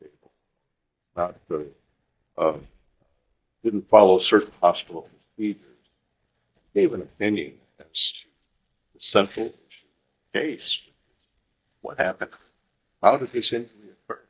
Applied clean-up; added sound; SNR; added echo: neural mask model DeepFilterNet 3.